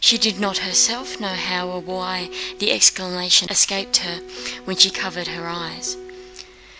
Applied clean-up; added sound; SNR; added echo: none; Piano; 16 dB; none.